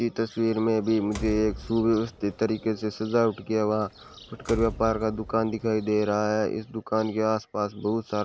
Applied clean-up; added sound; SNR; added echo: none; Door; 15 dB; none.